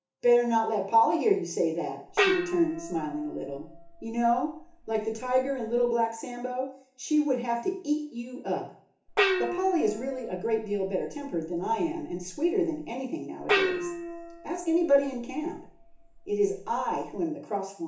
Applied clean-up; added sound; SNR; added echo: none; Gong; 5 dB; reverberation time 0.8 s.